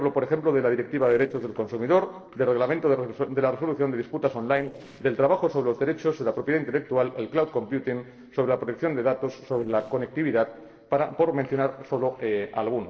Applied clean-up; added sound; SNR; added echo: neural separator model SepFormer DNS4.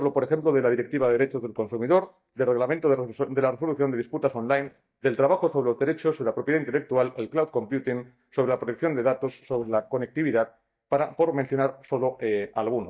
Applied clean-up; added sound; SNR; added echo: neural mask model DeepFilterNet 3.